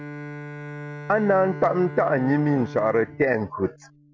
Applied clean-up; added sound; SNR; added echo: none; Bowed string instrument; 13 dB; none.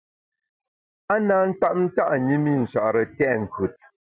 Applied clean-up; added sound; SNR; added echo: none; none; none; none.